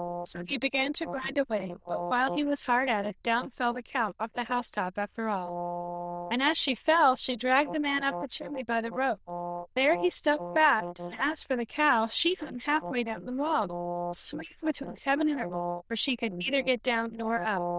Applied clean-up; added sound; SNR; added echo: neural diffusion model UNIVERSE++.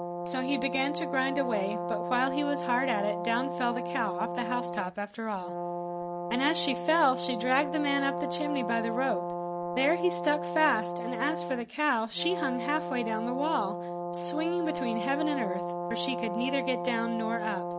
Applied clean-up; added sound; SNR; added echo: none; Brass instrument; 3 dB; none.